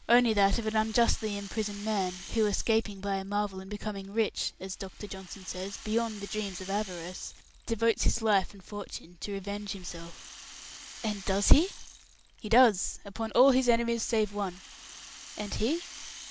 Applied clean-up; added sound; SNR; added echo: none; Rattle; 19 dB; none.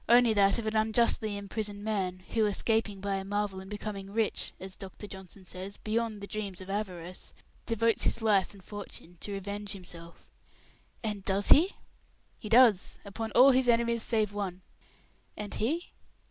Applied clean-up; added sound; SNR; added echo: none; none; none; none.